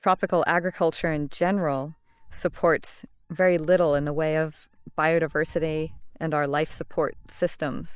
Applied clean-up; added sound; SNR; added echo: neural mask model DeepFilterNet 3.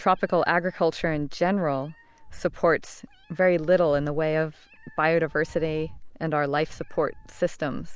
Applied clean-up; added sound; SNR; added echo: none; Meow; 16 dB; none.